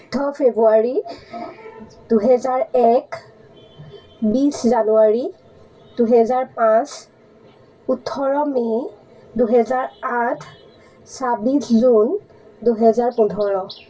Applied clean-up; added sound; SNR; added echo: none; none; none; reverberation time 0.1 s.